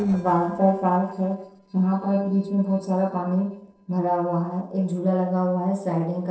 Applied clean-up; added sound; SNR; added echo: neural separator model SepFormer DNS4.